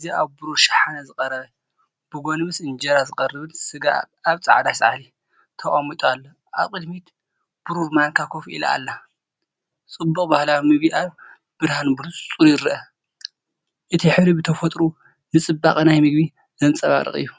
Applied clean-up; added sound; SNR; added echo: none; none; none; none.